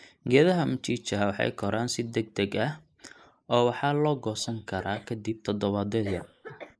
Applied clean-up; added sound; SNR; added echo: neural mask model Resemble Enhance denoiser.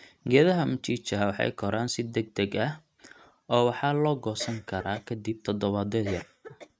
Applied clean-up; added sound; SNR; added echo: neural mask model RNNoise.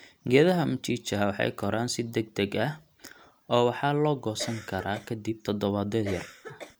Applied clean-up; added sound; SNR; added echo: none; Cough; 14 dB; none.